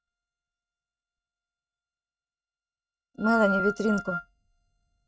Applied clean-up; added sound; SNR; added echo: neural mask model RNNoise.